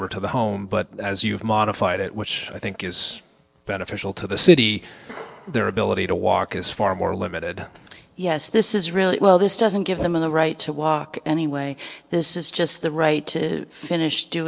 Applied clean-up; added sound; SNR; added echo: neural separator model SepFormer DNS4.